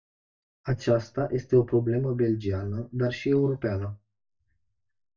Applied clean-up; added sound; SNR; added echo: neural mask model DeepFilterNet 3.